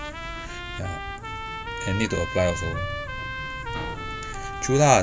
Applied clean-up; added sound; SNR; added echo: none; Trumpet; 8 dB; none.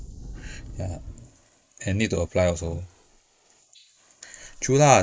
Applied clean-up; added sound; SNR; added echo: neural mask model Resemble Enhance denoiser.